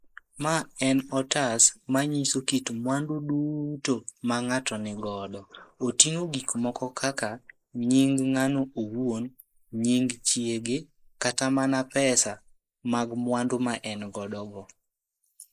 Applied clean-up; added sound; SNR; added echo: neural mask model Resemble Enhance denoiser.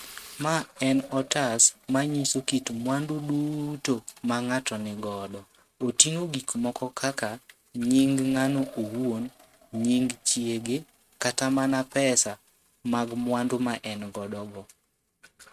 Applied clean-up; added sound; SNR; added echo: neural mask model RNNoise.